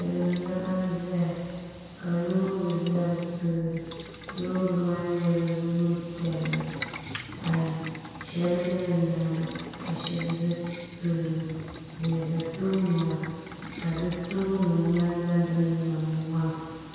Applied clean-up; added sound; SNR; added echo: none; Boiling; 15 dB; reverberation time 2.0 s.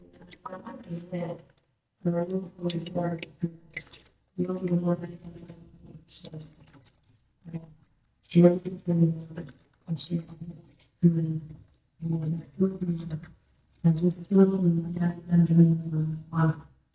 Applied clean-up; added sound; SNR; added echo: neural mask model DeepFilterNet 3.